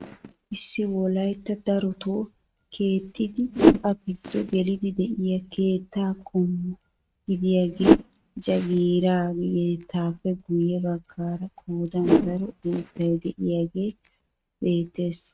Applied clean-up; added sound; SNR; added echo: neural mask model RNNoise.